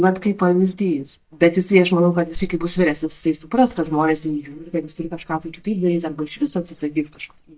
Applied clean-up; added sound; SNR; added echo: neural mask model DeepFilterNet 3.